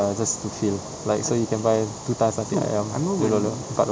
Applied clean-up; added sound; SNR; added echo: none; none; none; none.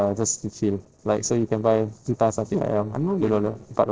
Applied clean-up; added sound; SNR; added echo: neural separator model SepFormer DNS4.